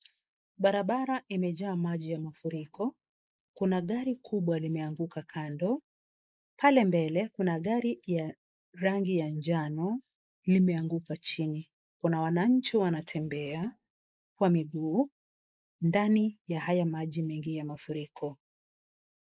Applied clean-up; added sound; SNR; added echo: neural mask model Resemble Enhance denoiser.